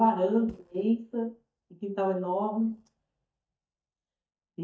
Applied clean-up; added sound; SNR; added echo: neural mask model DeepFilterNet 3.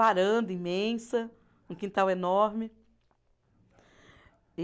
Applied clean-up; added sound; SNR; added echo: none; none; none; none.